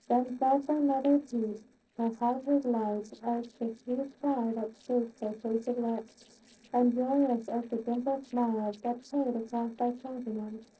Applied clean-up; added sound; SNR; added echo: neural separator model SepFormer DNS4.